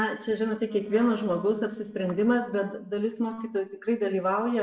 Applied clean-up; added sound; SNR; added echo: neural separator model SepFormer DNS4.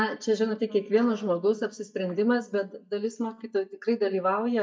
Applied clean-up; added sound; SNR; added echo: neural mask model DeepFilterNet 3.